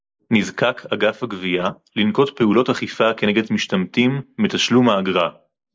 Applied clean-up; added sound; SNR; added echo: neural mask model Resemble Enhance denoiser.